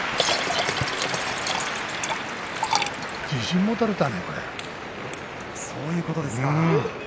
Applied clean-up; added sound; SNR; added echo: none; Liquid; 3 dB; none.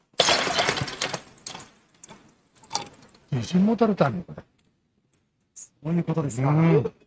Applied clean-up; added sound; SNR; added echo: neural mask model RNNoise.